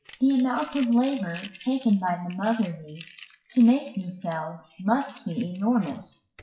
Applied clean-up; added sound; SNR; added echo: classical method WPE with log-MMSE.